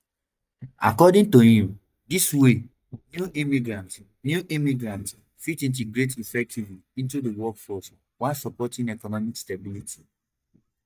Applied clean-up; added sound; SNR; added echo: neural mask model DeepFilterNet 3.